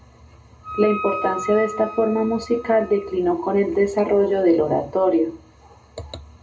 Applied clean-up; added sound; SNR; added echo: none; Wind instrument, woodwind instrument; 11 dB; reverberation time 0.2 s.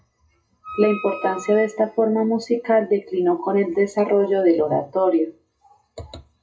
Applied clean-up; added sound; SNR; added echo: classical method WPE with log-MMSE.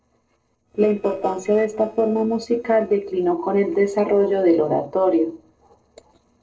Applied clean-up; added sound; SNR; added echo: neural separator model SepFormer DNS4.